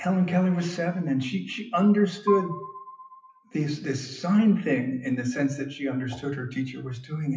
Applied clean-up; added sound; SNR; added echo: classical method WPE with log-MMSE.